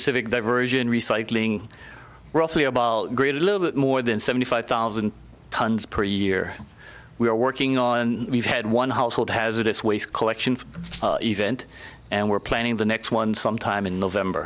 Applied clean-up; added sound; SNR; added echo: none; Rattle (instrument); 5 dB; none.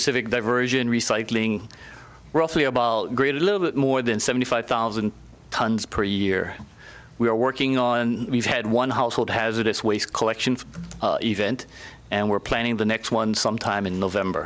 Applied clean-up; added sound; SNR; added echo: none; none; none; none.